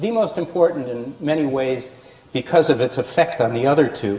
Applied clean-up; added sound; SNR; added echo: none; none; none; reverberation time 0.7 s.